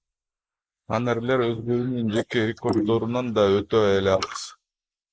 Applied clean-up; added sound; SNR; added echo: neural mask model Resemble Enhance denoiser.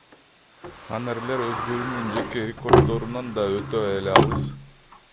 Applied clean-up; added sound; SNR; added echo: none; Sliding door; -4 dB; none.